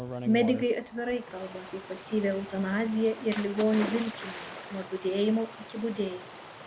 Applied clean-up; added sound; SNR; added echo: none; Stream + Splash, splatter; 11 dB; none.